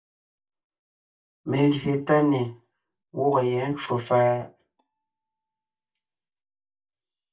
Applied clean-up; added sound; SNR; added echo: neural mask model DeepFilterNet 3.